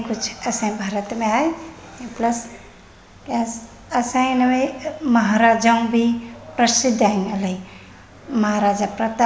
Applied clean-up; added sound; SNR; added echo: none; none; none; none.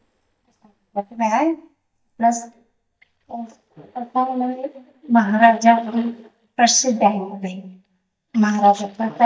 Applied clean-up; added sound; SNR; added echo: neural mask model DeepFilterNet 3.